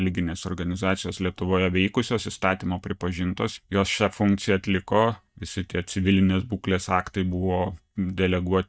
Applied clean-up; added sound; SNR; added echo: neural mask model DeepFilterNet 3.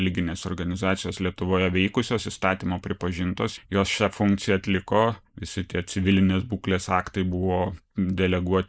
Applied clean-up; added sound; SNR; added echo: neural mask model Resemble Enhance denoiser.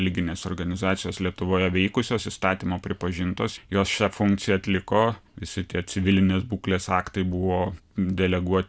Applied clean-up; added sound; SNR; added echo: none; none; none; none.